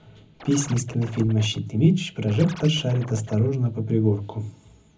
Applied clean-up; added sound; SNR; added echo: none; Scratching (performance technique); 18 dB; reverberation time 0.4 s.